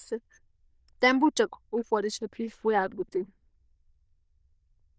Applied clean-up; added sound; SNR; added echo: neural diffusion model UNIVERSE++.